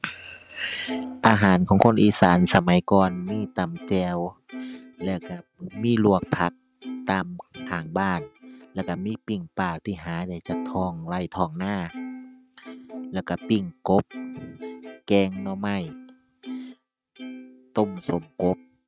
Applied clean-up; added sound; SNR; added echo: neural mask model RNNoise.